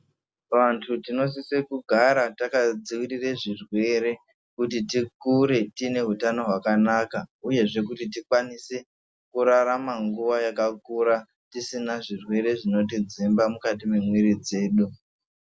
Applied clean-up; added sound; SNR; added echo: none; none; none; none.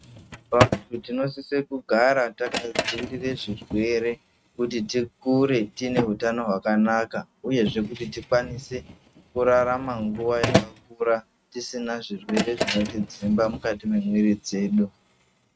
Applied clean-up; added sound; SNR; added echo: neural mask model RNNoise.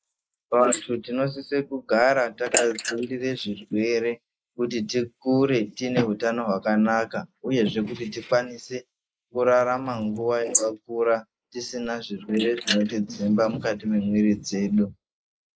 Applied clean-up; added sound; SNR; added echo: neural mask model Resemble Enhance denoiser.